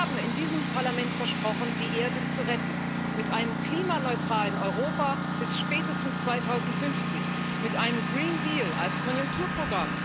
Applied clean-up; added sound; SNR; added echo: none; Engine; -2 dB; none.